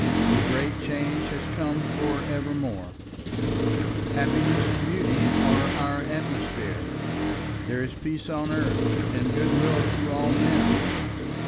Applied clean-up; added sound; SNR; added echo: none; Accelerating, revving, vroom; -5 dB; none.